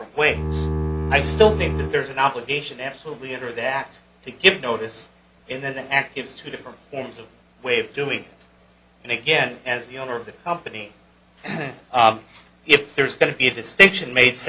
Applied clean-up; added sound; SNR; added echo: none; Bowed string instrument; 2 dB; none.